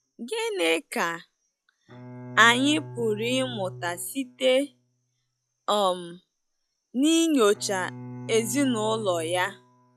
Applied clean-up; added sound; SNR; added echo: classical method log-MMSE.